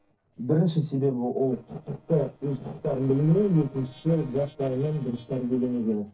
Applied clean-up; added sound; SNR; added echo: neural separator model SepFormer DNS4.